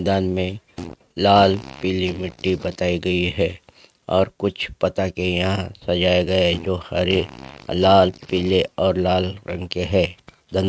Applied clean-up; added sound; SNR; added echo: neural mask model RNNoise.